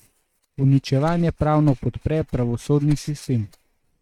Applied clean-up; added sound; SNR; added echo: neural mask model RNNoise.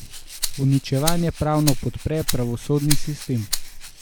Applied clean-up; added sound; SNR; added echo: none; Rattle (instrument); 3 dB; none.